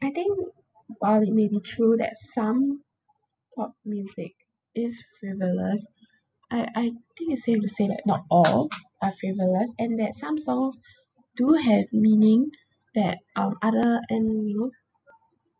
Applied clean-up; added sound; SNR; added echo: none; none; none; none.